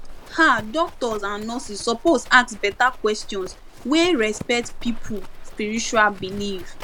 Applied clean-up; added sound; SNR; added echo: none; Livestock, farm animals, working animals; 12 dB; none.